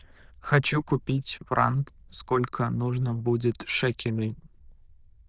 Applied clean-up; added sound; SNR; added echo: neural diffusion model UNIVERSE++.